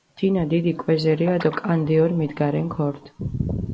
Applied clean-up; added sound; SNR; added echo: none; Guitar; 20 dB; none.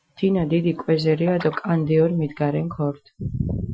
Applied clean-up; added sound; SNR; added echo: classical method Wiener filter.